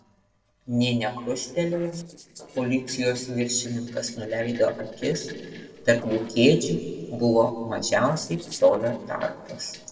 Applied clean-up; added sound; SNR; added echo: neural separator model SepFormer DNS4.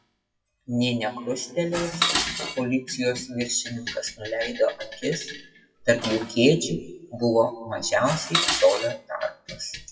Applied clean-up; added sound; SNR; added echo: classical method WPE with log-MMSE.